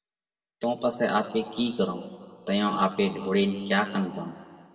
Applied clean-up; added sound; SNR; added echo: none; none; none; reverberation time 1.4 s.